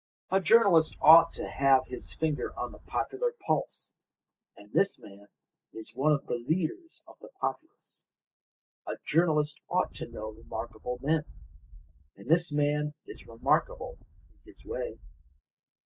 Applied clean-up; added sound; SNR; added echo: neural mask model DeepFilterNet 3.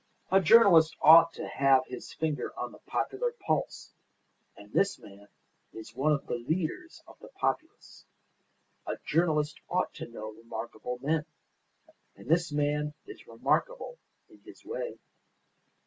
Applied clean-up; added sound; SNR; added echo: none; none; none; none.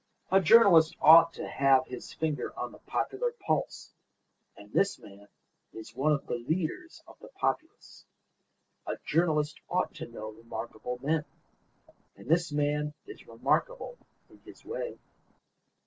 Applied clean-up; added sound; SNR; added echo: neural separator model SepFormer DNS4.